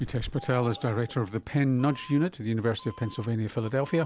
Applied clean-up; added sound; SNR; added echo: none; Doorbell; 18 dB; none.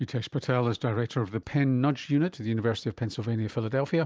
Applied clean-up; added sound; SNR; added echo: none; none; none; none.